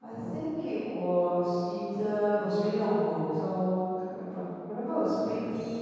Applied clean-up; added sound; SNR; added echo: none; none; none; reverberation time 2.2 s.